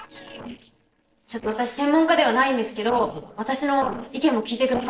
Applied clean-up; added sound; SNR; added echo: neural separator model SepFormer DNS4.